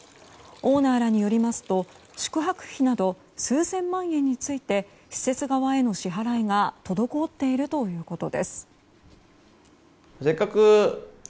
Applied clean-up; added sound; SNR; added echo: none; none; none; none.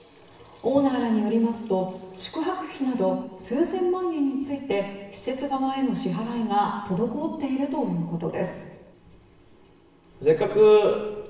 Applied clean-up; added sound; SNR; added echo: none; none; none; reverberation time 1.1 s.